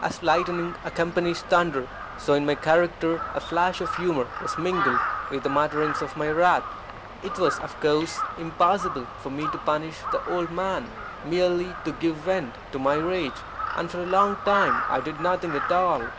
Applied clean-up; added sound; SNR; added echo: none; Crow; 7 dB; none.